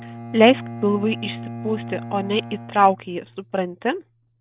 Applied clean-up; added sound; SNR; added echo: none; Bowed string instrument; 13 dB; none.